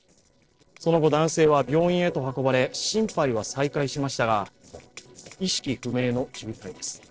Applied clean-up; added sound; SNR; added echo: neural separator model SepFormer DNS4.